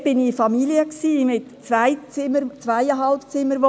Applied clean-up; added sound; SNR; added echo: none; none; none; none.